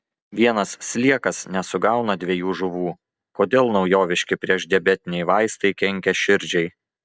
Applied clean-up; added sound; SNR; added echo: none; none; none; none.